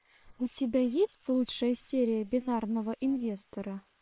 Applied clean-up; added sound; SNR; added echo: neural separator model SepFormer WHAM!.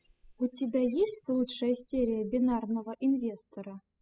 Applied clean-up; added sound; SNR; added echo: classical method spectral subtraction.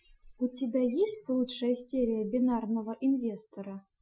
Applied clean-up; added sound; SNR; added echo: classical method Wiener filter.